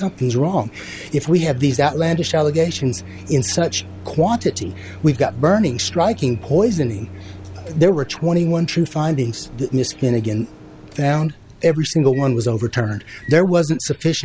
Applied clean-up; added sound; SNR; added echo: none; Microwave oven; 19 dB; none.